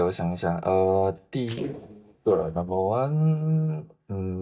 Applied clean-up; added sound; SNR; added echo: neural mask model DeepFilterNet 3.